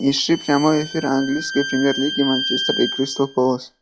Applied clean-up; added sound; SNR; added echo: classical method log-MMSE.